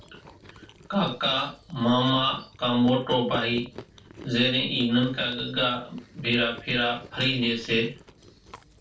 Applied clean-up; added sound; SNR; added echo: none; Chewing, mastication; 19 dB; reverberation time 0.3 s.